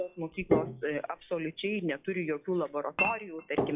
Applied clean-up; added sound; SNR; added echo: classical method log-MMSE.